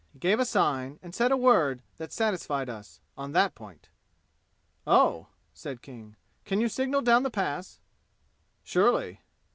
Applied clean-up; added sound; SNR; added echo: none; none; none; none.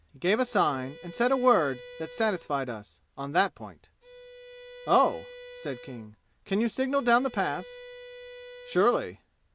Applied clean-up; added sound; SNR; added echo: none; Bowed string instrument; 18 dB; none.